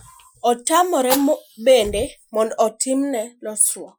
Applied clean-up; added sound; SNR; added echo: classical method Wiener filter.